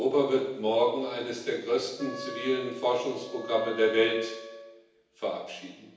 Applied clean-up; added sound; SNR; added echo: none; Wind instrument, woodwind instrument; 12 dB; reverberation time 0.9 s.